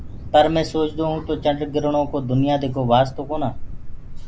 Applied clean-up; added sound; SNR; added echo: none; Thunder; 10 dB; none.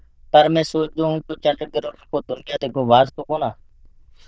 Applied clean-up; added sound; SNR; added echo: neural diffusion model UNIVERSE++.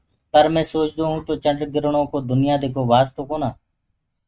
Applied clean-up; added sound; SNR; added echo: neural mask model RNNoise.